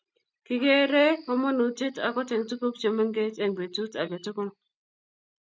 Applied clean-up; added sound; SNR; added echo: none; none; none; none.